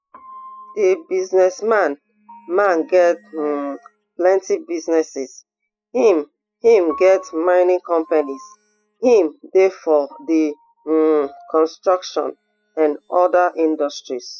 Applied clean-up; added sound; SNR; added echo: classical method spectral subtraction.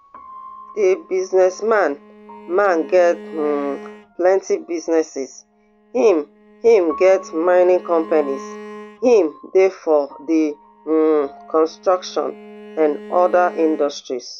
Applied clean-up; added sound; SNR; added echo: none; Piano + Bowed string instrument; 19 dB; none.